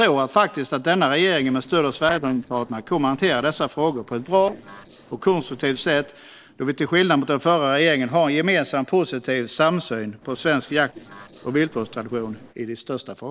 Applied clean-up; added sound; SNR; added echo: neural separator model SepFormer DNS4.